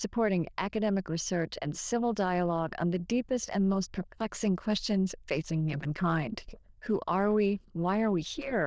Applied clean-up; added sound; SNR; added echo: neural diffusion model UNIVERSE++.